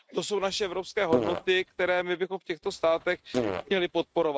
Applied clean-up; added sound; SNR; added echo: neural mask model RNNoise.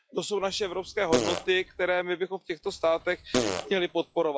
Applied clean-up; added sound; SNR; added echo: classical method log-MMSE.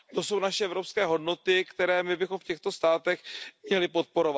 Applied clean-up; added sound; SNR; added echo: none; none; none; none.